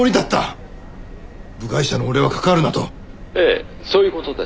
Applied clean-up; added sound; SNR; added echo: none; Subway, metro, underground; 16 dB; none.